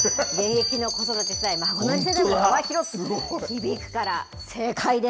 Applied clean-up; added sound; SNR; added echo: none; Bell; 5 dB; none.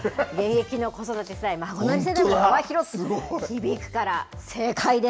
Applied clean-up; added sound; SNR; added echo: none; none; none; none.